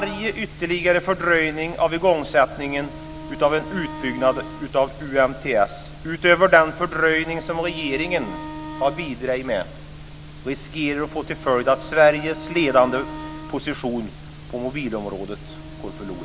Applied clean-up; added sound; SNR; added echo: none; Wind instrument, woodwind instrument; 17 dB; none.